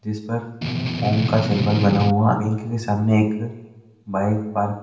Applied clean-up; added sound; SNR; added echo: none; Strum; 2 dB; reverberation time 0.9 s.